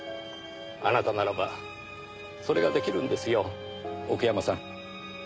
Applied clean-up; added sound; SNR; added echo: none; Wind instrument, woodwind instrument; 9 dB; none.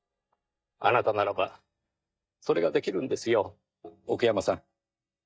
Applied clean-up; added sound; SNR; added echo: neural mask model DeepFilterNet 3.